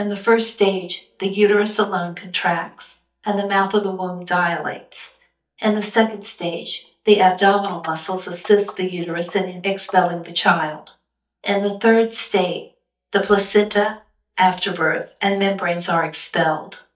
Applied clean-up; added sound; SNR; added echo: neural mask model DeepFilterNet 3.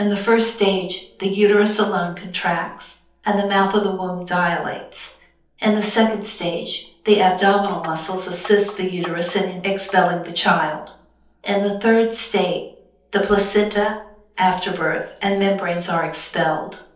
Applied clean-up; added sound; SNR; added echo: neural separator model SepFormer DNS4.